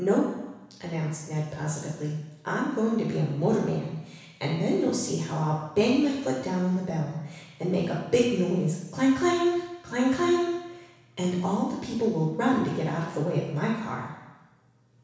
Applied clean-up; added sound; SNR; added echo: none; none; none; reverberation time 1.1 s.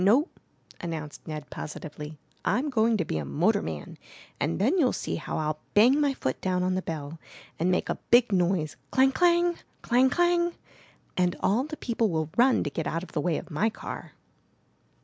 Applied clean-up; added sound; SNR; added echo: none; none; none; none.